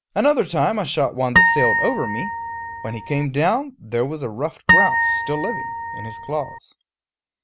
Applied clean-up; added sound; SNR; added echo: none; Harp; -3 dB; none.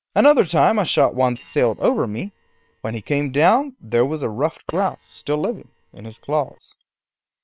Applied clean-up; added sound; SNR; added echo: neural separator model SepFormer WHAM!.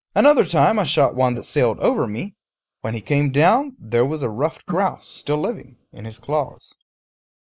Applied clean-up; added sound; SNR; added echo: neural mask model Resemble Enhance denoiser.